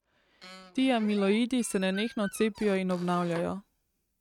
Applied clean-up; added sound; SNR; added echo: neural mask model RNNoise.